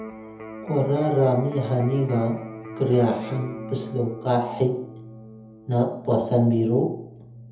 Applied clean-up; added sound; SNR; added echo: none; Electric guitar; 15 dB; reverberation time 0.7 s.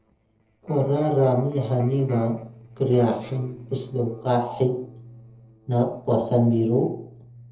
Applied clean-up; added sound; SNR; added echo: neural separator model SepFormer DNS4.